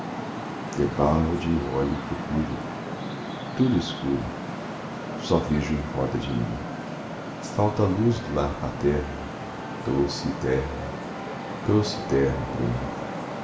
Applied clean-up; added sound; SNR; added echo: none; Traffic noise, roadway noise; 6 dB; reverberation time 0.6 s.